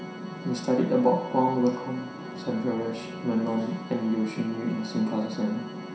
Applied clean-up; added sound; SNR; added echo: none; Organ; 14 dB; reverberation time 0.5 s.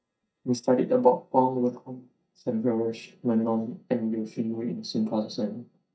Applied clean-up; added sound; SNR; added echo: neural mask model DeepFilterNet 3.